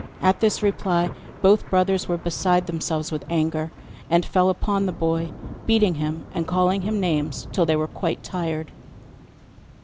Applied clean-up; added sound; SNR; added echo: none; Thunder / Rain; 15 dB; none.